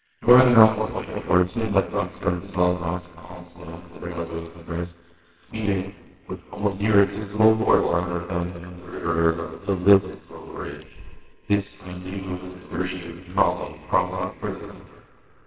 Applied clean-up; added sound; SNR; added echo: neural separator model SepFormer WHAMR!.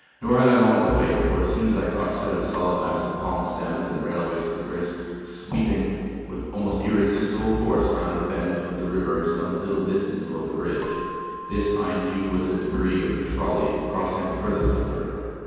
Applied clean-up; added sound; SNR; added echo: none; Keyboard (musical); 19 dB; reverberation time 2.1 s.